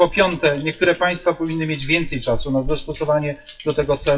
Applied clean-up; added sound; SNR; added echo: classical method WPE with log-MMSE.